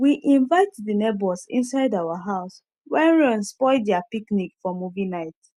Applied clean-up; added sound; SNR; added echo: none; none; none; none.